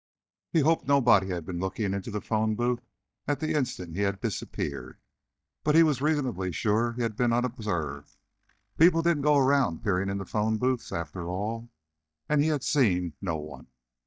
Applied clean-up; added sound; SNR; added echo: neural mask model DeepFilterNet 3.